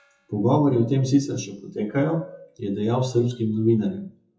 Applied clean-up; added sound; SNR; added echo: classical method WPE with log-MMSE.